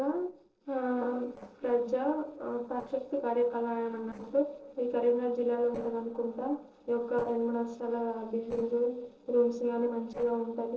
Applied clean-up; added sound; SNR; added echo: neural separator model SepFormer DNS4.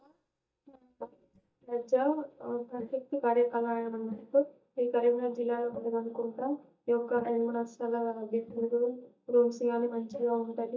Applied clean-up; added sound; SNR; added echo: neural mask model DeepFilterNet 3.